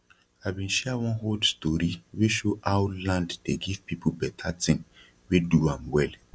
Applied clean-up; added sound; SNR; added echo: none; none; none; none.